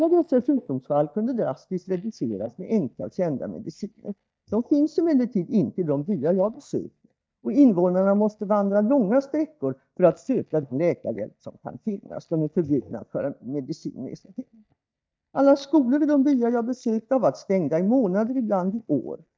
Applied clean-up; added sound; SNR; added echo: neural mask model DeepFilterNet 3.